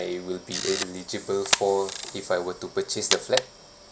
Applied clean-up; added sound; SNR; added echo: none; Camera; 4 dB; none.